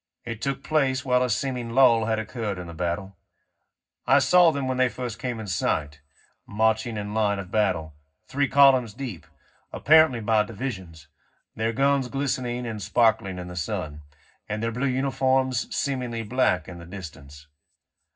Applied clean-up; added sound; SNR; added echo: none; none; none; reverberation time 0.4 s.